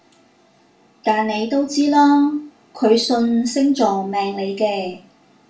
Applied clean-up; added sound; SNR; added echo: none; none; none; reverberation time 0.3 s.